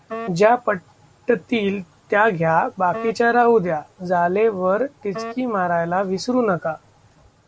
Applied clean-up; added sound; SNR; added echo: none; Wind instrument, woodwind instrument; 14 dB; none.